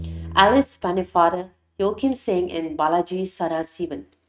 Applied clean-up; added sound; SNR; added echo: neural mask model RNNoise.